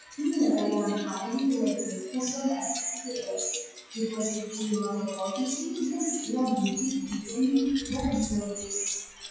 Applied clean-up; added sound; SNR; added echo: classical method WPE with log-MMSE.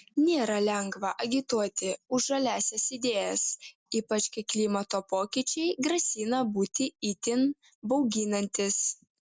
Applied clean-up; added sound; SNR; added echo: none; none; none; none.